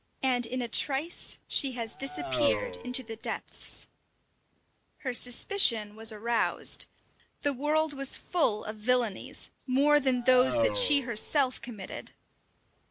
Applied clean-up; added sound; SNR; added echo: none; Race car, auto racing; 4 dB; none.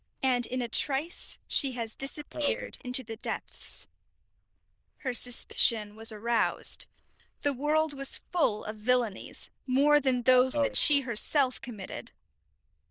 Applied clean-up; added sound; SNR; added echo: neural diffusion model UNIVERSE++.